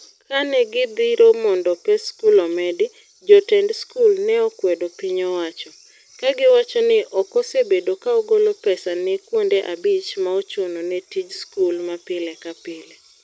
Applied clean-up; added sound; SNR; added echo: none; none; none; none.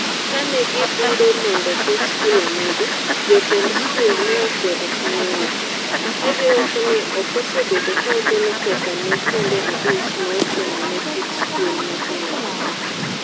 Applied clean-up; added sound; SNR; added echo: none; Fowl; 0 dB; none.